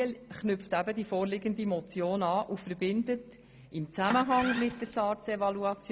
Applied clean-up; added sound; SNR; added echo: none; Engine starting; 8 dB; none.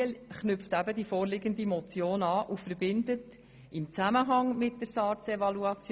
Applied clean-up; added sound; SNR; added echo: none; none; none; none.